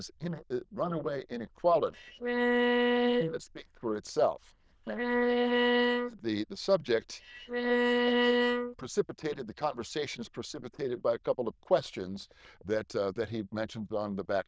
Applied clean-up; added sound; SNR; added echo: neural diffusion model UNIVERSE++.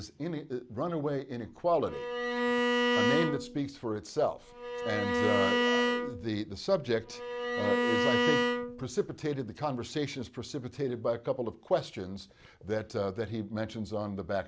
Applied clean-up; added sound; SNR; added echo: none; Bowed string instrument; -3 dB; none.